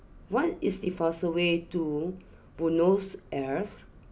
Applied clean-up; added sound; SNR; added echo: none; none; none; none.